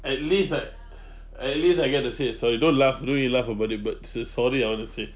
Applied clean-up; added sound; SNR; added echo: none; none; none; none.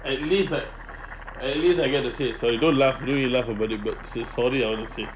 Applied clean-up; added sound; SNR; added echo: none; Boiling; 16 dB; none.